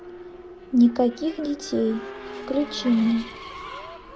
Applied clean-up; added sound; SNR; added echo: none; Race car, auto racing / Accelerating, revving, vroom; 14 dB; none.